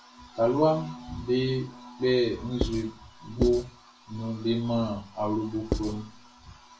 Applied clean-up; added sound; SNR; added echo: none; Writing; 4 dB; reverberation time 0.3 s.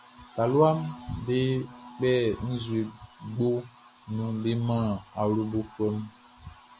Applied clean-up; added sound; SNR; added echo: none; none; none; none.